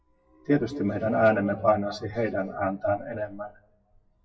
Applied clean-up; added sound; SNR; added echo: classical method WPE with log-MMSE.